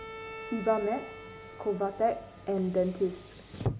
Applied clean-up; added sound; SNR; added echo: none; Bowed string instrument + Car; 9 dB; none.